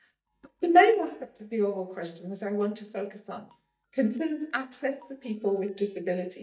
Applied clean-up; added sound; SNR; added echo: neural mask model DeepFilterNet 3.